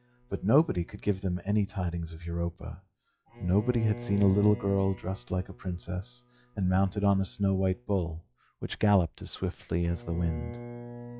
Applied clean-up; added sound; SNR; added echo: classical method log-MMSE.